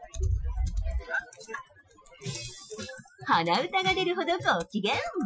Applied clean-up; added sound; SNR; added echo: classical method Wiener filter.